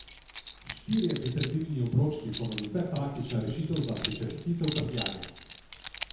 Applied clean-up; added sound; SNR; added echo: none; Keys jangling; 10 dB; reverberation time 1.0 s.